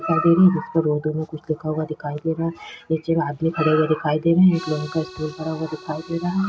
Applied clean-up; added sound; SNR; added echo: none; Accordion; 17 dB; none.